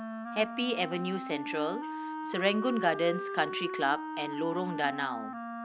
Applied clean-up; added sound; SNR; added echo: none; Wind instrument, woodwind instrument; 6 dB; none.